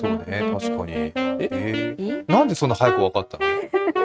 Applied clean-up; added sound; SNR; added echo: neural mask model RNNoise.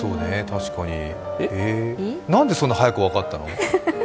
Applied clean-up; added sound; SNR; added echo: none; none; none; none.